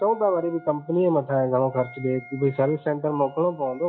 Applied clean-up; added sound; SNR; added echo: classical method log-MMSE.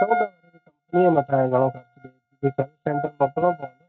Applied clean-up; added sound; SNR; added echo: neural mask model RNNoise.